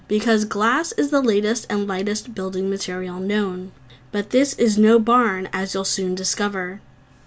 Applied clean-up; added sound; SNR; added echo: none; none; none; none.